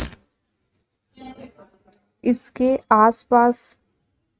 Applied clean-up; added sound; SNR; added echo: neural mask model RNNoise.